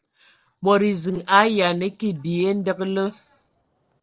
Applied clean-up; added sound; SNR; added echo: neural separator model SepFormer DNS4.